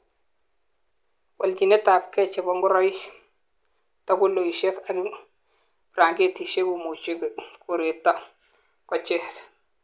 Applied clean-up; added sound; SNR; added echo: none; none; none; none.